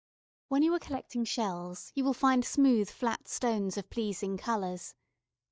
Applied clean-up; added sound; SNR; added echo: neural mask model DeepFilterNet 3.